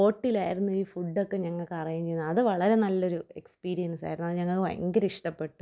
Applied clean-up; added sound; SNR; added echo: none; none; none; none.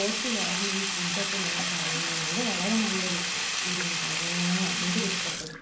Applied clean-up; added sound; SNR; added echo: none; Sink (filling or washing); -3 dB; reverberation time 0.6 s.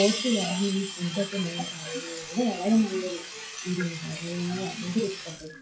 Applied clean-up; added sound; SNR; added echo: classical method WPE with log-MMSE.